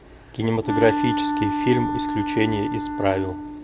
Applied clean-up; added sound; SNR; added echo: none; Wind instrument, woodwind instrument; 2 dB; none.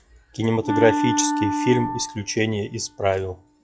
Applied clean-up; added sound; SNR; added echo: classical method log-MMSE.